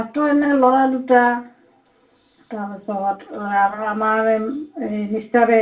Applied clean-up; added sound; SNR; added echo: none; none; none; reverberation time 0.3 s.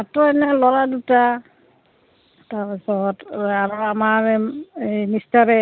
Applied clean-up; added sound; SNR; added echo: none; none; none; none.